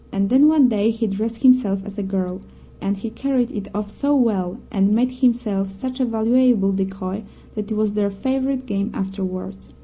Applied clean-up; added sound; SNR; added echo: none; none; none; none.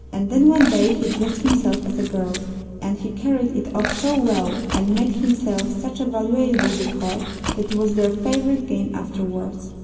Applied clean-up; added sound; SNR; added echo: none; Chewing, mastication; 10 dB; reverberation time 2.4 s.